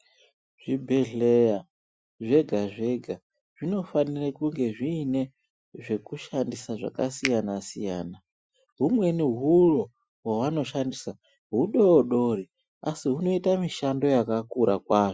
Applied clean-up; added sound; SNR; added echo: classical method Wiener filter.